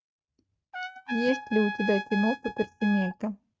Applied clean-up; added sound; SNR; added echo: neural mask model RNNoise.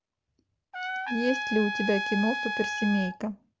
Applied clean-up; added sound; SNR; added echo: none; Trumpet; 3 dB; none.